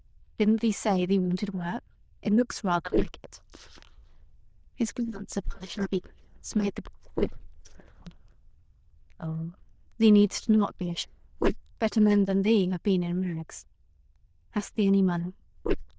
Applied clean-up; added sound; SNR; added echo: neural diffusion model UNIVERSE++.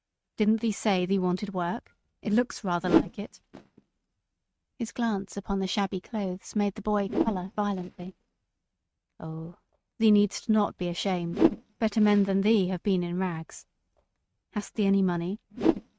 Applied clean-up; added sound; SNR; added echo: neural mask model RNNoise.